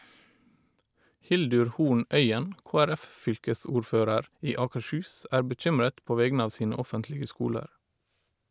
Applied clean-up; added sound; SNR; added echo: none; none; none; none.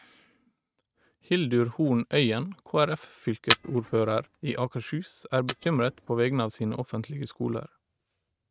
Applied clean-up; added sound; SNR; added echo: neural mask model RNNoise.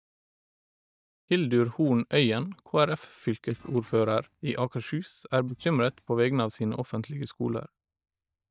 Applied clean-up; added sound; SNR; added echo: neural mask model DeepFilterNet 3.